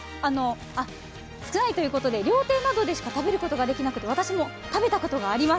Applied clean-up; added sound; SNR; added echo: none; none; none; none.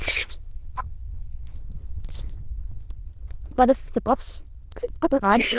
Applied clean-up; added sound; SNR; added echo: neural diffusion model UNIVERSE++.